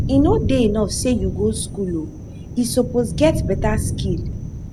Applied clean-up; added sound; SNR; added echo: none; Thunder; 3 dB; none.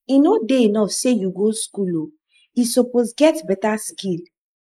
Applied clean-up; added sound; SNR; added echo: neural mask model Resemble Enhance denoiser.